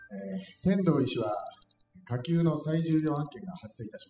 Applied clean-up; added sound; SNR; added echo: classical method spectral subtraction.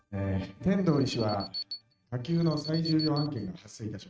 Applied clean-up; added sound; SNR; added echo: neural mask model RNNoise.